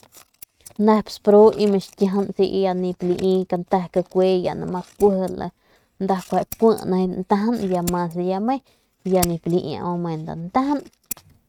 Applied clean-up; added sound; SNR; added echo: neural mask model RNNoise.